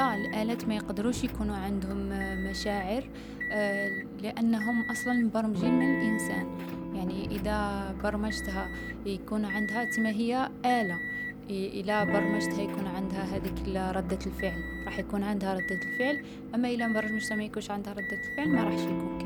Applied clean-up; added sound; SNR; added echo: none; Motor vehicle (road) / Engine + Electric guitar / Strum; 3 dB; none.